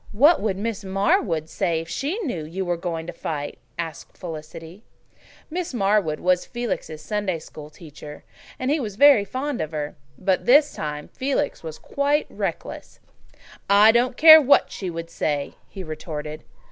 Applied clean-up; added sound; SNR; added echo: none; Dog; 16 dB; none.